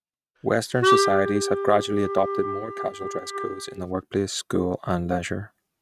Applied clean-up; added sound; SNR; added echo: neural mask model RNNoise.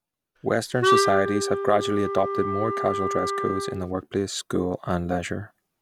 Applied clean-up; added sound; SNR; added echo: none; Wind instrument, woodwind instrument; 0 dB; none.